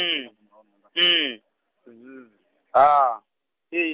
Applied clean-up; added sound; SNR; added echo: none; none; none; none.